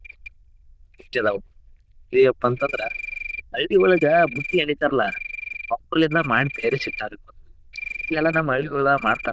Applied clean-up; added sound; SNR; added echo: neural diffusion model UNIVERSE++.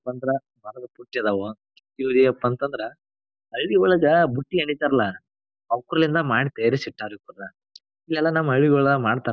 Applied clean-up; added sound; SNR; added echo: none; none; none; none.